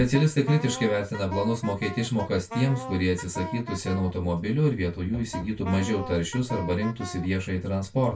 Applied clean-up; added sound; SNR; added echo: none; Wind instrument, woodwind instrument; 12 dB; reverberation time 0.2 s.